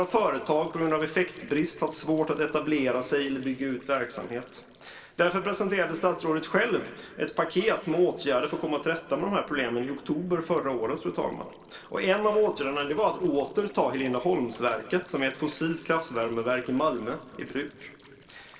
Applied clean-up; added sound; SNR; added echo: neural separator model SepFormer DNS4.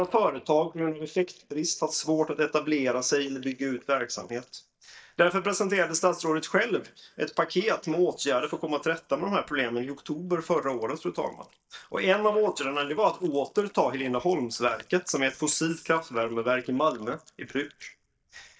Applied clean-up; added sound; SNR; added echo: neural mask model DeepFilterNet 3.